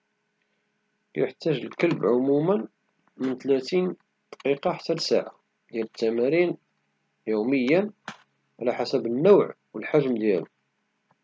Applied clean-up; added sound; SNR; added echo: none; none; none; none.